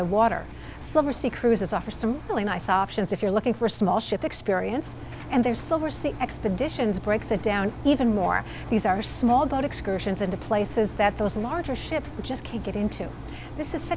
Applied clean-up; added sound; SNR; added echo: none; Engine; 12 dB; none.